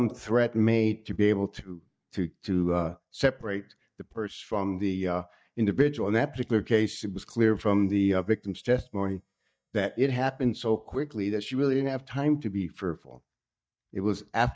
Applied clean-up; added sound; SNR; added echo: neural mask model DeepFilterNet 3.